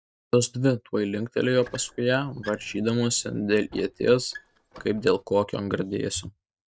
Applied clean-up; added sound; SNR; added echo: neural mask model RNNoise.